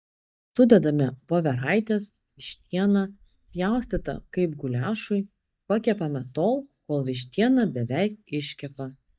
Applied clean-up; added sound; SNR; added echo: neural mask model DeepFilterNet 3.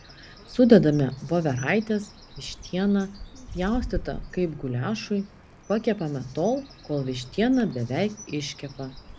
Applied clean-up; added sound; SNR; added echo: none; Bird; 15 dB; none.